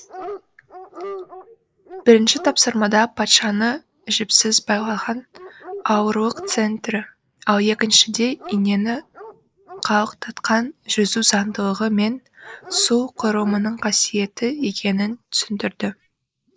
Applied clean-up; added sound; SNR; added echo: neural mask model Resemble Enhance denoiser.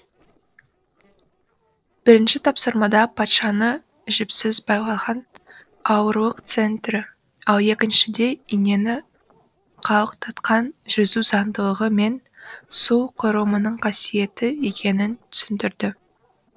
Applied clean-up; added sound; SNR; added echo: neural separator model SepFormer DNS4.